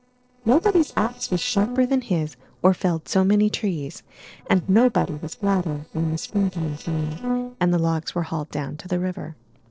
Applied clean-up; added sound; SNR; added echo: neural separator model SepFormer DNS4.